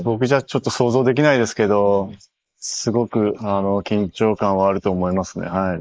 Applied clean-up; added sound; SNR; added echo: neural mask model Resemble Enhance denoiser.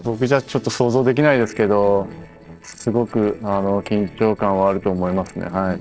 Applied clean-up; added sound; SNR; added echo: neural separator model SepFormer DNS4.